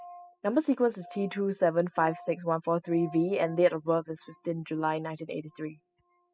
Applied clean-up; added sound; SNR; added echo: classical method spectral subtraction.